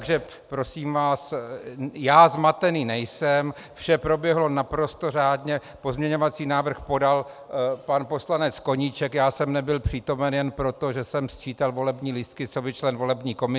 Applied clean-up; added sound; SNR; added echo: none; none; none; none.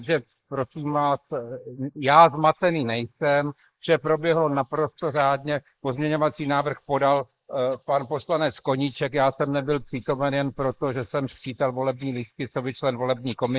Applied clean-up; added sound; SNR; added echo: neural mask model Resemble Enhance denoiser.